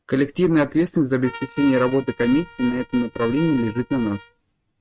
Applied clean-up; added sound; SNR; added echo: neural mask model RNNoise.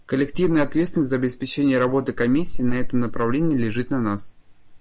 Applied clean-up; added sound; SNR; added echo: none; none; none; none.